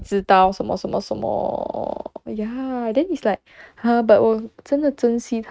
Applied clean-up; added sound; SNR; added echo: neural mask model RNNoise.